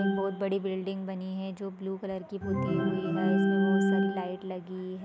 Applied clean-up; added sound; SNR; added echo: none; Organ; -4 dB; none.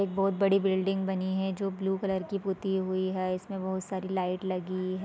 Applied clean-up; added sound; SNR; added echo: none; none; none; none.